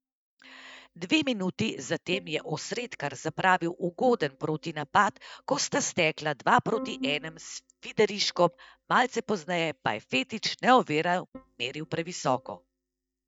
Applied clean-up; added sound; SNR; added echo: neural mask model DeepFilterNet 3.